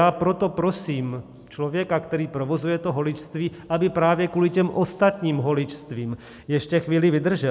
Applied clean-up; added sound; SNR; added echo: none; none; none; none.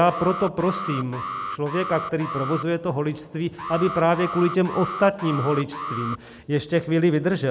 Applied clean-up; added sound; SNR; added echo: none; Alarm; 9 dB; none.